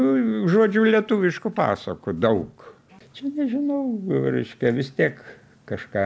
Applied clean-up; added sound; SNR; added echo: none; none; none; none.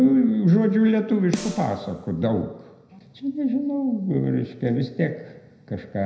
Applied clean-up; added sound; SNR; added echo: none; Snare drum; 13 dB; reverberation time 0.8 s.